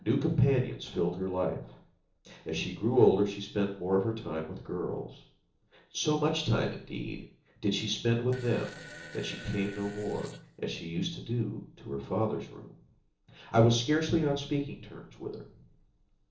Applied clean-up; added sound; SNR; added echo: neural separator model SepFormer DNS4.